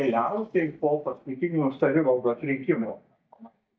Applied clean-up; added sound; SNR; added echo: neural mask model DeepFilterNet 3.